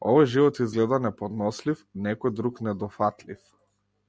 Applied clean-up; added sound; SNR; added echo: none; none; none; none.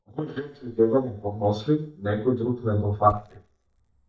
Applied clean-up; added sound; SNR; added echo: neural mask model DeepFilterNet 3.